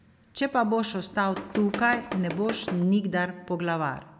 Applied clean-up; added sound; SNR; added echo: none; Tools; 9 dB; none.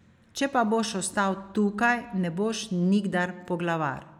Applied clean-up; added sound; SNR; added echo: none; none; none; none.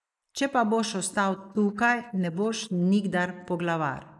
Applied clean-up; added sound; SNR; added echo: neural mask model Resemble Enhance denoiser.